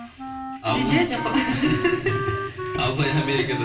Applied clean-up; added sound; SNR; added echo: none; Wind instrument, woodwind instrument; 7 dB; reverberation time 2.5 s.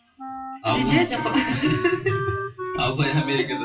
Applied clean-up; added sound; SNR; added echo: classical method WPE with log-MMSE.